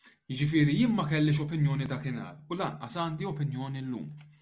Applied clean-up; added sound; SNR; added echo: none; none; none; none.